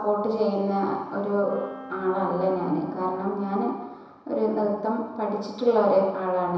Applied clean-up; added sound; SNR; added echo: none; Wind instrument, woodwind instrument; 18 dB; reverberation time 1.0 s.